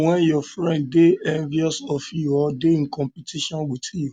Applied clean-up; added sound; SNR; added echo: none; none; none; none.